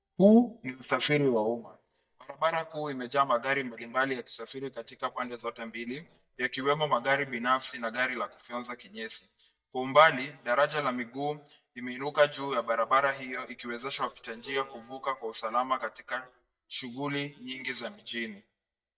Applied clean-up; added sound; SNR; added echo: neural mask model DeepFilterNet 3.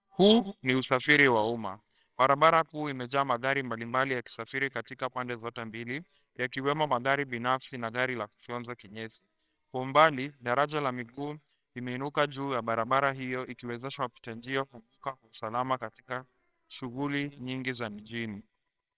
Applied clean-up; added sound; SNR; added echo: neural separator model SepFormer WHAMR!.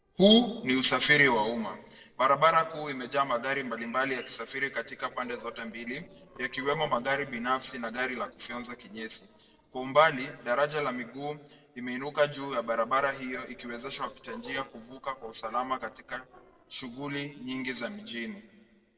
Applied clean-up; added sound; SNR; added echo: neural separator model SepFormer DNS4.